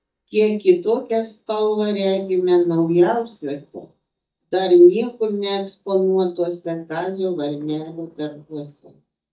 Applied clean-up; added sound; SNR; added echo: neural mask model DeepFilterNet 3.